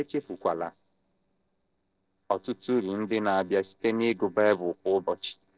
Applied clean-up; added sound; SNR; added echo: neural separator model SepFormer DNS4.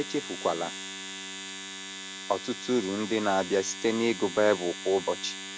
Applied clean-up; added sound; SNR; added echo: none; Domestic sounds, home sounds; 10 dB; none.